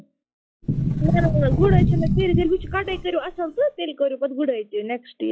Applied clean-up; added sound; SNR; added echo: classical method log-MMSE.